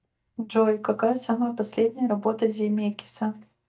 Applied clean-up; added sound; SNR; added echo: neural mask model DeepFilterNet 3.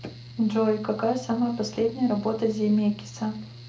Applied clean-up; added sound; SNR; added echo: none; Mechanical fan; 17 dB; reverberation time 0.3 s.